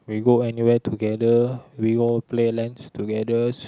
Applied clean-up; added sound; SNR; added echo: none; none; none; none.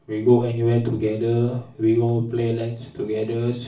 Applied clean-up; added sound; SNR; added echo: none; none; none; reverberation time 0.3 s.